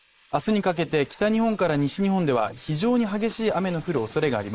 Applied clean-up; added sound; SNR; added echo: neural mask model Resemble Enhance denoiser.